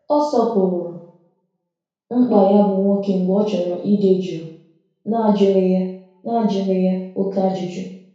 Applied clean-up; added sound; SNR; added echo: none; none; none; reverberation time 0.6 s.